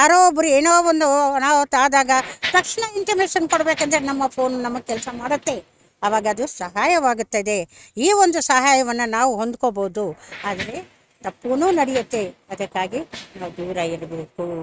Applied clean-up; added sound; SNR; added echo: neural mask model RNNoise.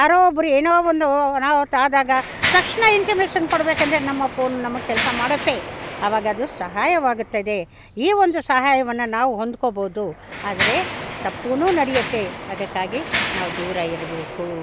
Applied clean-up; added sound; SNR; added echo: none; Mechanisms; 9 dB; none.